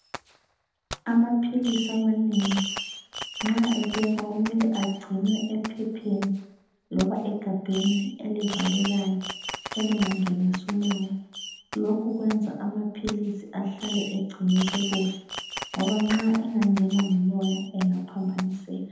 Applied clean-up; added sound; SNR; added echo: none; Fireworks; 11 dB; reverberation time 0.8 s.